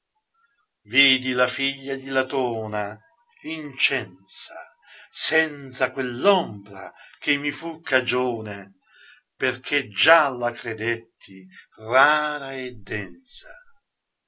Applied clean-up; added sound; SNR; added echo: none; none; none; none.